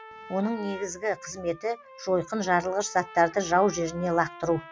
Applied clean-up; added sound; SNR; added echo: none; Trumpet; 18 dB; none.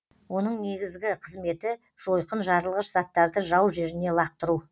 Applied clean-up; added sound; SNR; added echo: none; none; none; none.